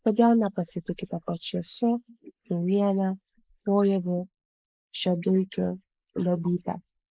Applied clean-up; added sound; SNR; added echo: neural mask model Resemble Enhance denoiser.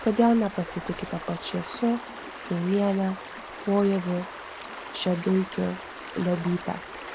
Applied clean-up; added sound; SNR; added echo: none; Stream; 12 dB; none.